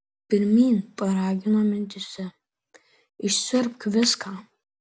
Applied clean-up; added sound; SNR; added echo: none; none; none; none.